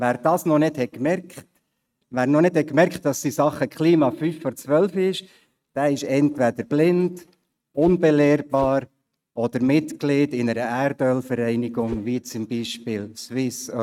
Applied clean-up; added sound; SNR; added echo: neural mask model RNNoise.